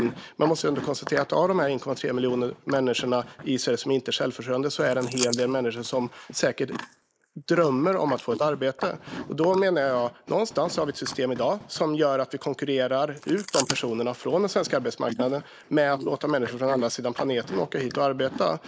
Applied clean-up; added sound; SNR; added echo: neural mask model Resemble Enhance denoiser.